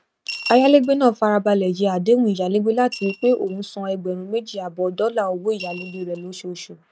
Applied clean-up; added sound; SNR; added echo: neural mask model RNNoise.